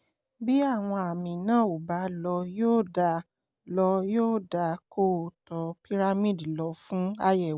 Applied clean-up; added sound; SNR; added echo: none; none; none; none.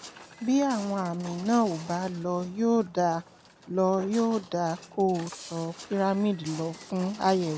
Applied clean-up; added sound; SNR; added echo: none; Walk, footsteps; 18 dB; none.